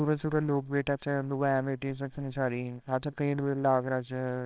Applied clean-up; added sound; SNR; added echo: neural separator model SepFormer WHAMR!.